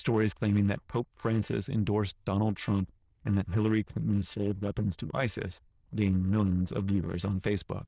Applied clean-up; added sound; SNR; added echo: neural diffusion model UNIVERSE++.